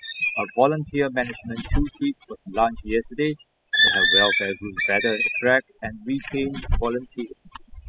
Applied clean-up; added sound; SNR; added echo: classical method spectral subtraction.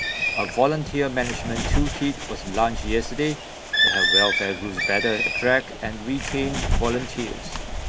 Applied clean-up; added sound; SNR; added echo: none; Bird; 0 dB; none.